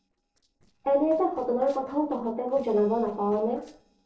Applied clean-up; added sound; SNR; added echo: neural separator model SepFormer DNS4.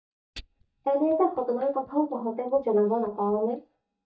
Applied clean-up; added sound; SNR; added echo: neural mask model DeepFilterNet 3.